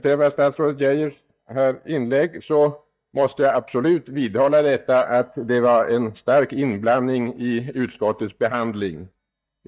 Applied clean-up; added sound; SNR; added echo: neural mask model DeepFilterNet 3.